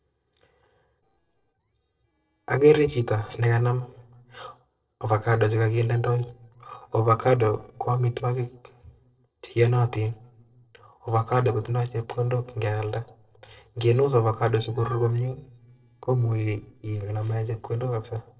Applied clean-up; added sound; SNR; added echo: neural separator model SepFormer DNS4.